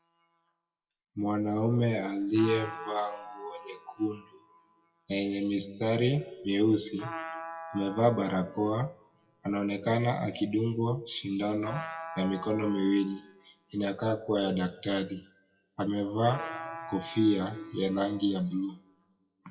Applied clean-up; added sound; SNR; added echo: classical method WPE with log-MMSE.